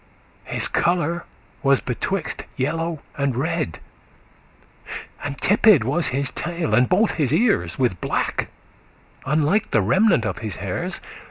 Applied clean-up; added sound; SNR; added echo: none; none; none; none.